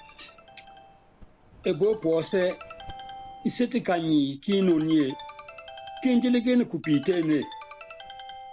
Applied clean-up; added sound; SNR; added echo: none; Ringtone; 18 dB; none.